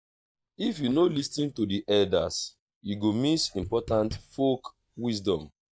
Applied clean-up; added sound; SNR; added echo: neural mask model DeepFilterNet 3.